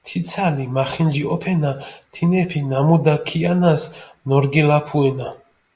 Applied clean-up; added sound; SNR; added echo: none; none; none; none.